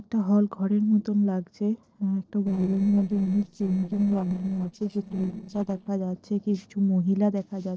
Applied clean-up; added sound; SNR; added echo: neural separator model SepFormer DNS4.